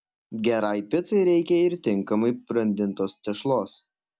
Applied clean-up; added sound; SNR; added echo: none; none; none; none.